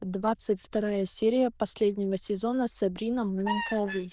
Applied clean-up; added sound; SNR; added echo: neural diffusion model UNIVERSE++.